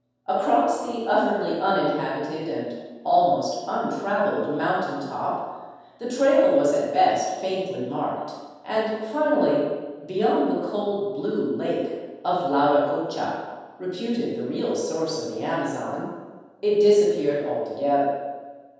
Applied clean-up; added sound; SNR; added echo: none; none; none; reverberation time 1.2 s.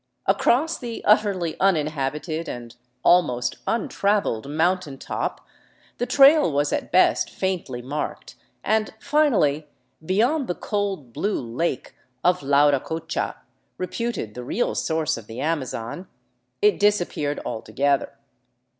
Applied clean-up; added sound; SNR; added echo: none; none; none; none.